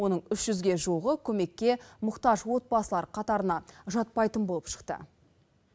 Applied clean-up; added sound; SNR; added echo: none; none; none; none.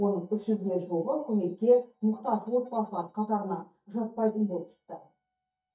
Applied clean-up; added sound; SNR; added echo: neural mask model DeepFilterNet 3.